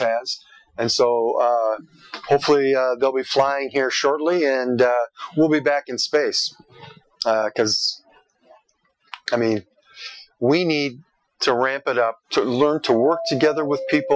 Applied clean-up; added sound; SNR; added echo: classical method Wiener filter.